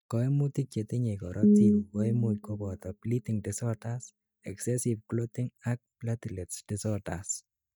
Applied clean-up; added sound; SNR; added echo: neural mask model DeepFilterNet 3.